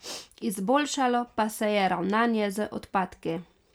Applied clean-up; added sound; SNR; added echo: none; none; none; none.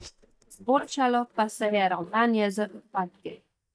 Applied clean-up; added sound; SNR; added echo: neural mask model DeepFilterNet 3.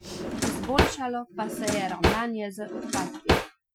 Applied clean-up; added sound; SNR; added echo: classical method Wiener filter.